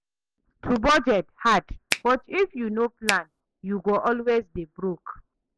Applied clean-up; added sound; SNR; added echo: none; Finger snapping; 4 dB; none.